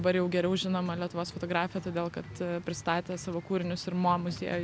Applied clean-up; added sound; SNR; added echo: none; none; none; none.